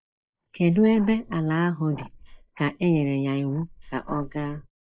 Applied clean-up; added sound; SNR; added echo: neural mask model Resemble Enhance denoiser.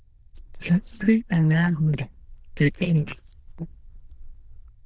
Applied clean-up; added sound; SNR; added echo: neural diffusion model UNIVERSE++.